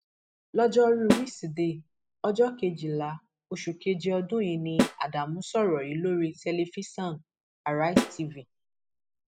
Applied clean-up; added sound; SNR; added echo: classical method spectral subtraction.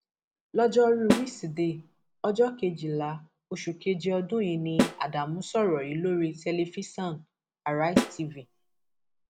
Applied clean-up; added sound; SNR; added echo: none; Snare drum; 2 dB; none.